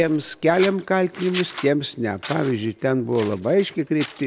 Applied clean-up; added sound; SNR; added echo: none; Scissors; 13 dB; none.